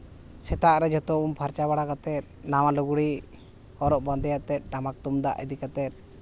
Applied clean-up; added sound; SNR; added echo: none; none; none; none.